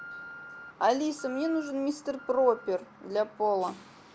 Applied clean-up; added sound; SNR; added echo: none; Alarm; 18 dB; none.